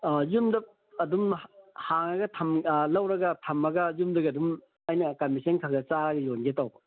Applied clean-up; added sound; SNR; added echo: none; none; none; none.